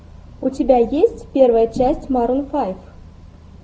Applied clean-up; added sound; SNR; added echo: none; none; none; none.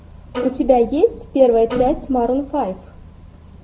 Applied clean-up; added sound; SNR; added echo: none; Bowed string instrument; 10 dB; none.